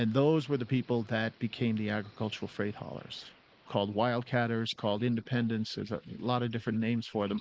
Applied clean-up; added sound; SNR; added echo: neural mask model Resemble Enhance denoiser.